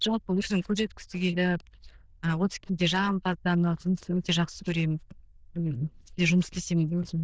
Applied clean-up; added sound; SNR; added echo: neural diffusion model UNIVERSE++.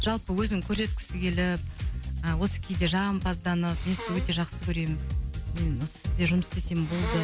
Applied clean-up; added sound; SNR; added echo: none; Sneeze; 16 dB; none.